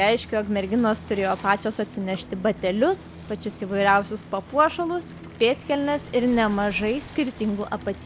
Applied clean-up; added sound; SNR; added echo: none; Bicycle; 16 dB; none.